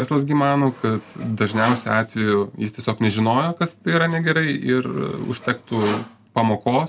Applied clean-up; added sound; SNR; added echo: none; Sawing; 15 dB; none.